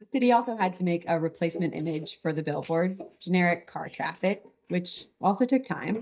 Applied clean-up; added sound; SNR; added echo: neural mask model DeepFilterNet 3.